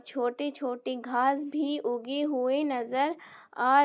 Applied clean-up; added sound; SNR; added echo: none; none; none; none.